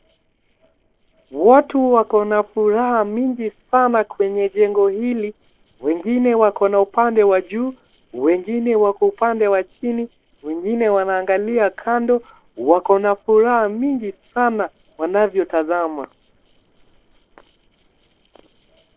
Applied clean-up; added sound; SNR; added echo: neural separator model SepFormer DNS4.